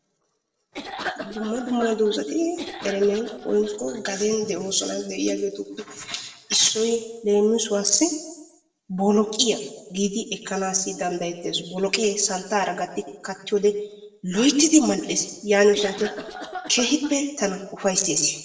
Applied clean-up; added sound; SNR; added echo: neural separator model SepFormer DNS4.